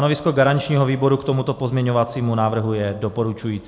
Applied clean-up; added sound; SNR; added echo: none; none; none; none.